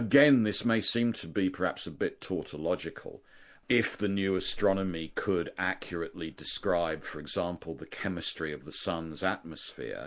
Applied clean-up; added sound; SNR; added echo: none; none; none; none.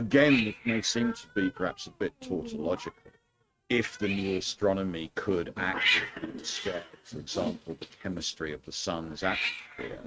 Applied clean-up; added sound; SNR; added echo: neural mask model RNNoise.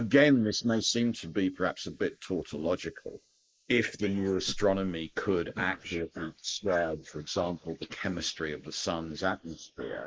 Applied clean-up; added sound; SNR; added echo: neural mask model Resemble Enhance denoiser.